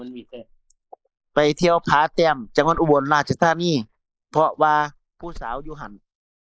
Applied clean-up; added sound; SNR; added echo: neural mask model Resemble Enhance denoiser.